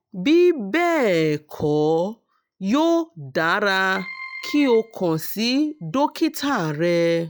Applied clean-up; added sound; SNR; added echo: classical method log-MMSE.